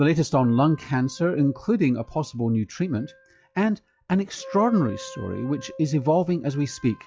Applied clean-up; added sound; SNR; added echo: classical method log-MMSE.